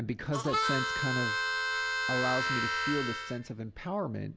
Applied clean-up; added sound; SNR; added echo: none; Harmonica; -3 dB; none.